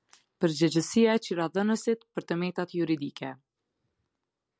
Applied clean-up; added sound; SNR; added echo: none; none; none; none.